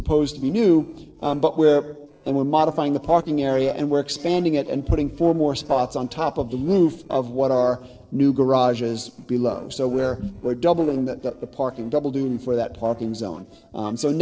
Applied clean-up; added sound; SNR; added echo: neural separator model SepFormer DNS4.